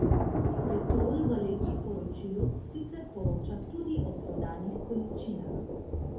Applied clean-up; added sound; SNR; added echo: none; Thunder / Rain; -4 dB; reverberation time 0.5 s.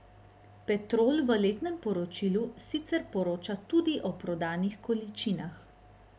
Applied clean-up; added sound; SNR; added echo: none; none; none; none.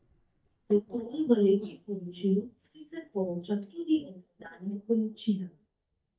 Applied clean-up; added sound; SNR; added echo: neural mask model DeepFilterNet 3.